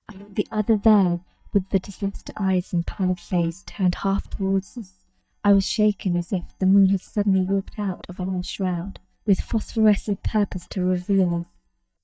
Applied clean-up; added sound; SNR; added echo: neural mask model DeepFilterNet 3.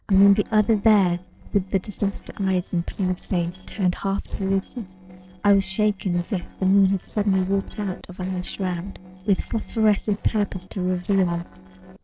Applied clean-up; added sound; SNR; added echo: neural separator model SepFormer DNS4.